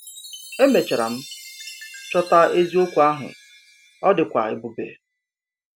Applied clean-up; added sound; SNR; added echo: none; Chime; 18 dB; none.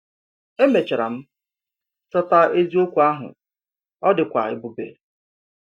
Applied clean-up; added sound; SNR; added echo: neural mask model DeepFilterNet 3.